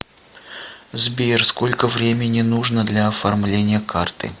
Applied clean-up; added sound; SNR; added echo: none; none; none; none.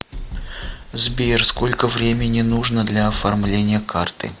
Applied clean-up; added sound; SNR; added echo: none; Drum kit; 10 dB; none.